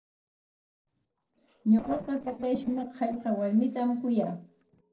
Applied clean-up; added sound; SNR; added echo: neural separator model SepFormer DNS4.